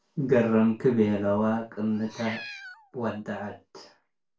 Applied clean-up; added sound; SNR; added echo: none; Meow; 16 dB; reverberation time 0.2 s.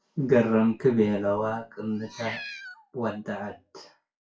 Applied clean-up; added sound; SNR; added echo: classical method WPE with log-MMSE.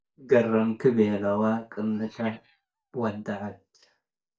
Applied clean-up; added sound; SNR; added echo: neural mask model DeepFilterNet 3.